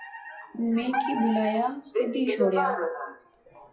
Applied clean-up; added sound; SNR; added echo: classical method WPE with log-MMSE.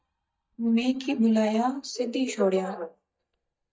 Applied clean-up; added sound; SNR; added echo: neural mask model DeepFilterNet 3.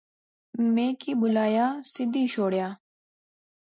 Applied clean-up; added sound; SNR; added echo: none; none; none; none.